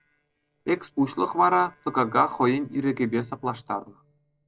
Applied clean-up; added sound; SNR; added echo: neural separator model SepFormer DNS4.